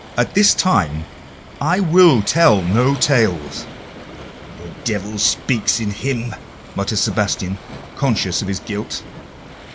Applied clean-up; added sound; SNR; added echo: none; Waves, surf; 16 dB; none.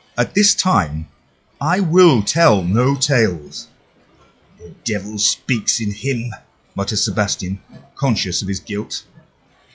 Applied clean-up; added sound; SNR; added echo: classical method log-MMSE.